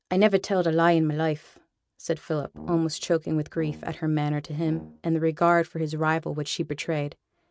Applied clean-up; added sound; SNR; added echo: neural mask model RNNoise.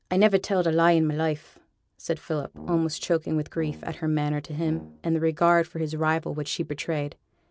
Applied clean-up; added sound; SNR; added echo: none; Brass instrument; 19 dB; none.